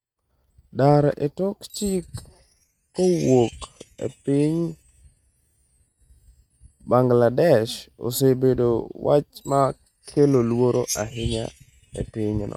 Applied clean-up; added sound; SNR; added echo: neural mask model RNNoise.